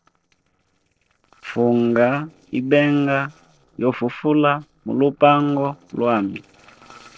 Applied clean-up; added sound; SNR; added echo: neural separator model SepFormer DNS4.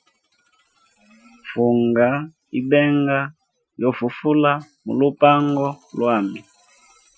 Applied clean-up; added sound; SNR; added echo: classical method Wiener filter.